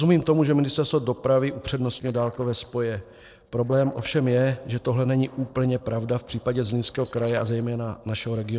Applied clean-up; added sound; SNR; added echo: neural separator model SepFormer DNS4.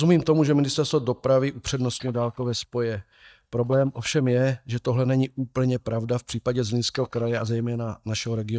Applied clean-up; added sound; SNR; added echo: neural mask model DeepFilterNet 3.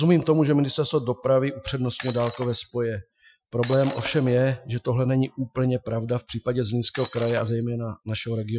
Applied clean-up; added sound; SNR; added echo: classical method Wiener filter.